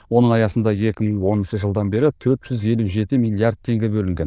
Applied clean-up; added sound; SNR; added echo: neural diffusion model UNIVERSE++.